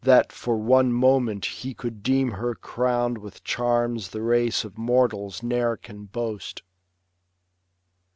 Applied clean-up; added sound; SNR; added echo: none; none; none; none.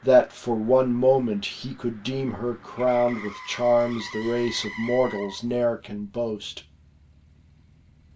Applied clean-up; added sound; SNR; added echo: none; Motor vehicle (road); 18 dB; reverberation time 0.2 s.